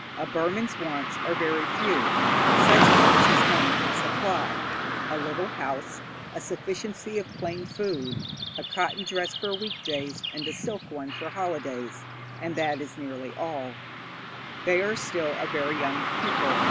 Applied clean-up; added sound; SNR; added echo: none; Car passing by / Traffic noise, roadway noise; -4 dB; none.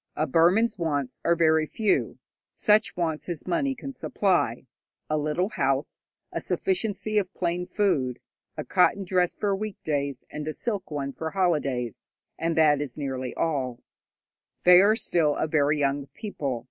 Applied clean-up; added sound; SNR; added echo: none; none; none; none.